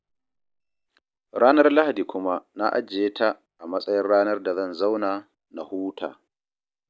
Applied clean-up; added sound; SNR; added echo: none; none; none; none.